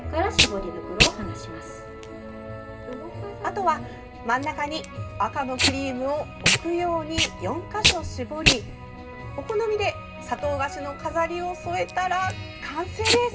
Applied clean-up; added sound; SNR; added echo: none; Packing tape, duct tape; 1 dB; reverberation time 0.2 s.